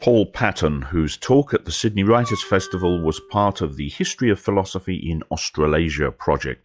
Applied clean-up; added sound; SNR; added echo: classical method log-MMSE.